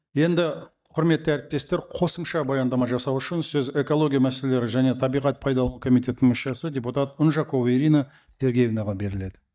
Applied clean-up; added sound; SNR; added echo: neural mask model DeepFilterNet 3.